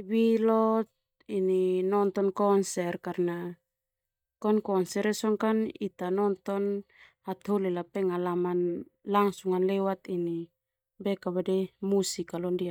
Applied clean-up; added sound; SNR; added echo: neural mask model DeepFilterNet 3.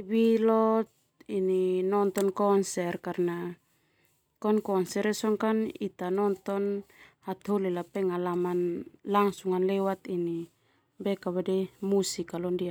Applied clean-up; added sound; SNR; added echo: none; none; none; none.